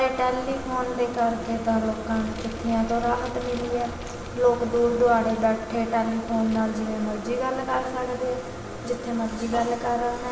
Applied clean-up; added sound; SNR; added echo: none; Vehicle; 17 dB; reverberation time 1.7 s.